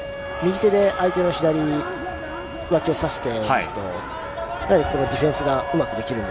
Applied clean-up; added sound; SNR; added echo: none; Wind instrument, woodwind instrument; 12 dB; none.